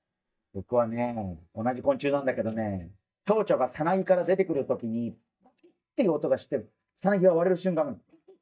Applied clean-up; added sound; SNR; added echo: neural mask model DeepFilterNet 3.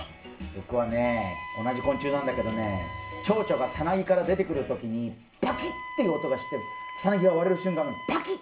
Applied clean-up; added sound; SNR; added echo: none; Wind instrument, woodwind instrument; 13 dB; reverberation time 0.4 s.